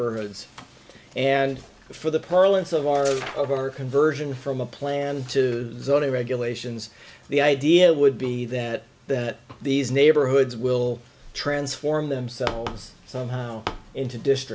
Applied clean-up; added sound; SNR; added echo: none; none; none; none.